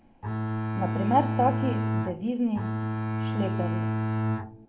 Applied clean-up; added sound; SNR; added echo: none; Bowed string instrument; -1 dB; reverberation time 0.8 s.